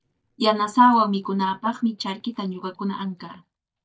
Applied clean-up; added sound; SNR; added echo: neural mask model DeepFilterNet 3.